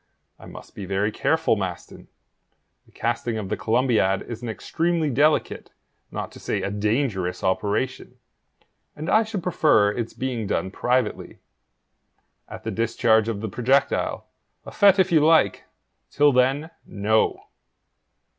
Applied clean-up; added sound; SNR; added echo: none; none; none; none.